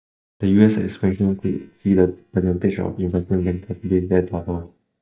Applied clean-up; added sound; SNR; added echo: neural mask model DeepFilterNet 3.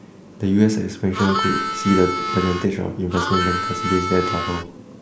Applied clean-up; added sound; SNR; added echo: none; Harmonica; 3 dB; none.